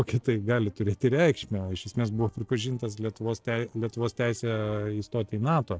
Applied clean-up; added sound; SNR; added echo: neural separator model SepFormer DNS4.